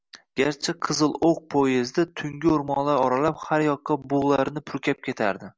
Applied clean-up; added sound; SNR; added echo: none; none; none; none.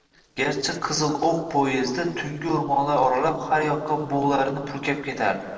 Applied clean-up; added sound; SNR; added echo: neural separator model SepFormer DNS4.